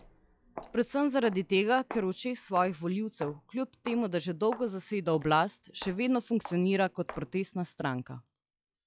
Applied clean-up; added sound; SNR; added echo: classical method log-MMSE.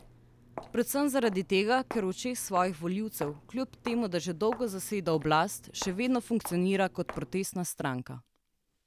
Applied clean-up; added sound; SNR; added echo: none; Walk, footsteps; 17 dB; none.